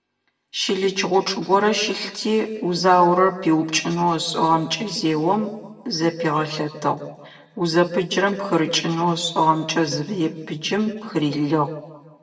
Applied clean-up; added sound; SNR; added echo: none; none; none; reverberation time 1.1 s.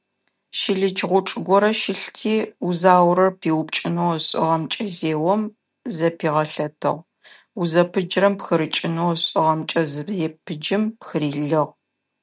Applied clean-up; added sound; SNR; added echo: none; none; none; none.